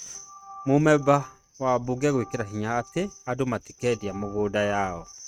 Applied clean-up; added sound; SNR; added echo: neural mask model RNNoise.